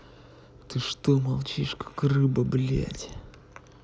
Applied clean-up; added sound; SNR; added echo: none; none; none; none.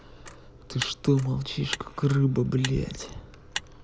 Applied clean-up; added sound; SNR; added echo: none; Motor vehicle (road); 12 dB; none.